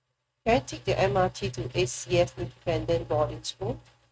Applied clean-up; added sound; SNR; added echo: neural mask model RNNoise.